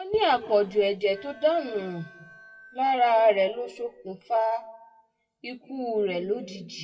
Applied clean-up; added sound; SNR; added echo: classical method WPE with log-MMSE.